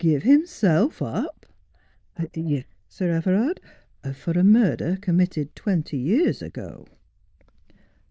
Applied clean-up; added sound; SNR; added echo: neural diffusion model UNIVERSE++.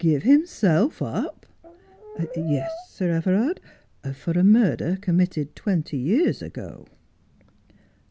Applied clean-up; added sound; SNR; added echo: none; Brass instrument; 12 dB; none.